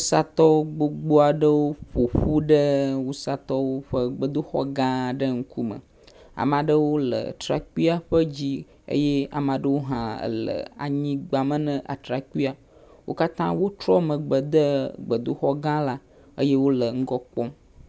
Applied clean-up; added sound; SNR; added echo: none; none; none; none.